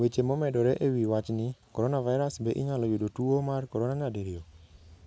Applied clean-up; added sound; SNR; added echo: none; none; none; none.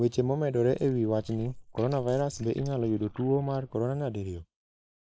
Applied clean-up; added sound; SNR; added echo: neural mask model Resemble Enhance denoiser.